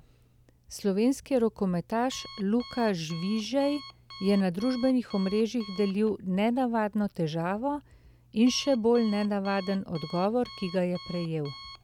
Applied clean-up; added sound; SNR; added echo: none; Alarm; 19 dB; none.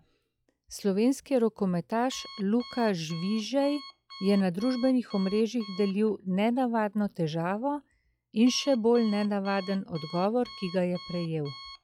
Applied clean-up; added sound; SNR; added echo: classical method log-MMSE.